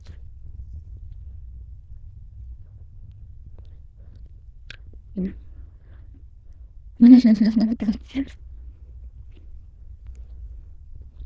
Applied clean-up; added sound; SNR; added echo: neural diffusion model UNIVERSE++.